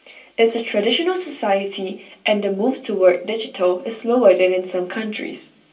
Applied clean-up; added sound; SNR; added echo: none; none; none; reverberation time 0.3 s.